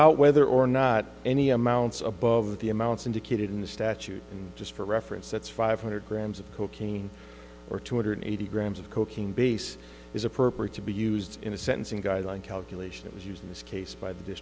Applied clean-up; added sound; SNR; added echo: none; none; none; none.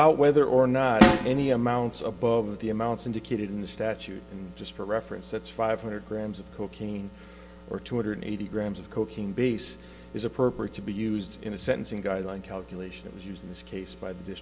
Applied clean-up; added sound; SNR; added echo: none; Snare drum; -3 dB; reverberation time 2.4 s.